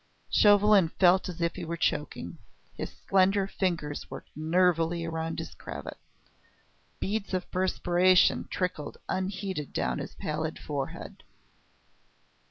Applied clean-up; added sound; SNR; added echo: none; none; none; none.